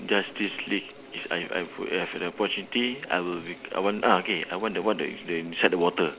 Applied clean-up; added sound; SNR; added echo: none; Mechanical fan; 20 dB; none.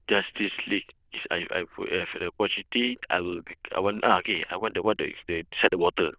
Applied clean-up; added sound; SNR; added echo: neural diffusion model UNIVERSE++.